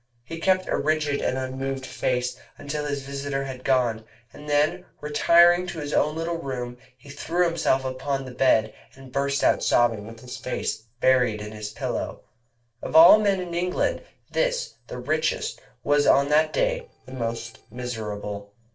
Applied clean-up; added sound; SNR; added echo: neural separator model SepFormer DNS4.